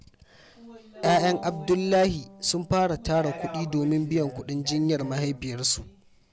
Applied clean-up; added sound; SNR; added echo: none; Bowed string instrument; 17 dB; none.